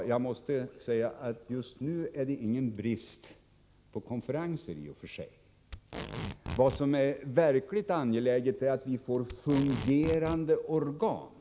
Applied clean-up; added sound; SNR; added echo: none; Packing tape, duct tape; 9 dB; none.